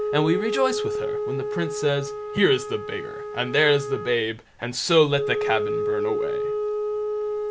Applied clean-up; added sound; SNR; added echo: none; Wind instrument, woodwind instrument; 3 dB; none.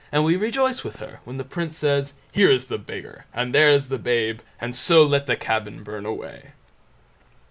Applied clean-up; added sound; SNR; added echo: none; none; none; none.